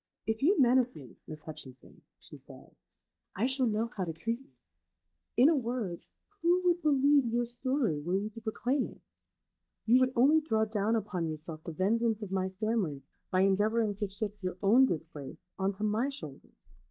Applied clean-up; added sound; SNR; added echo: neural mask model DeepFilterNet 3.